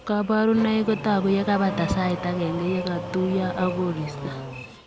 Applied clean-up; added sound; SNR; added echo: none; Accelerating, revving, vroom / Car; 9 dB; none.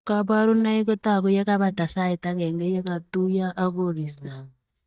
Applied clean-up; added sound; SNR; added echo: neural mask model DeepFilterNet 3.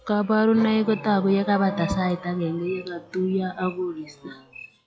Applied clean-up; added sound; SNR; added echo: classical method log-MMSE.